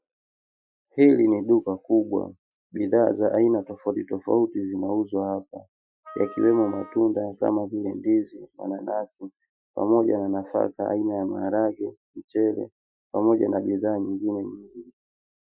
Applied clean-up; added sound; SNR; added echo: classical method Wiener filter.